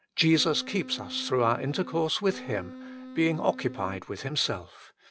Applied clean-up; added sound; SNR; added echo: none; Wind instrument, woodwind instrument; 13 dB; none.